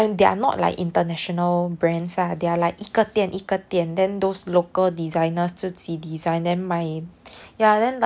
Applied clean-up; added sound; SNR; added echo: none; none; none; none.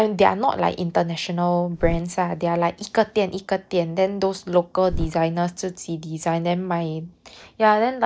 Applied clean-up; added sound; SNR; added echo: neural mask model DeepFilterNet 3.